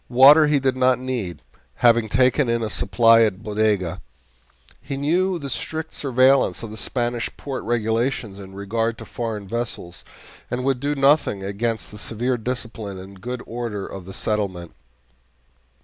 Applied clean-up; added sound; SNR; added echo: none; none; none; none.